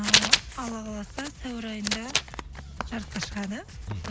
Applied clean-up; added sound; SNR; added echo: none; Writing; -5 dB; none.